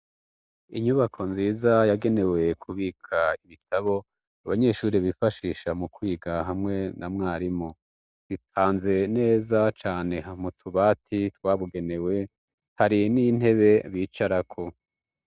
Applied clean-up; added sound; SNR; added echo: none; none; none; none.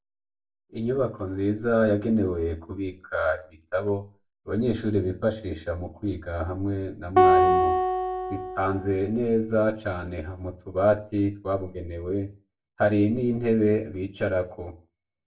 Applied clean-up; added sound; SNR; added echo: none; Acoustic guitar; -3 dB; reverberation time 0.2 s.